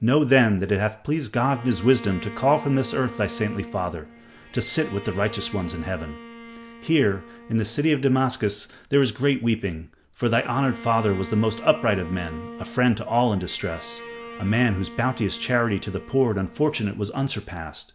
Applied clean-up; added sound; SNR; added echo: none; Bowed string instrument; 17 dB; none.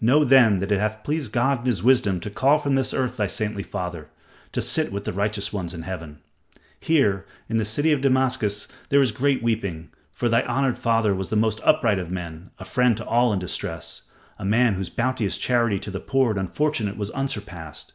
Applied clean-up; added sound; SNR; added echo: none; none; none; none.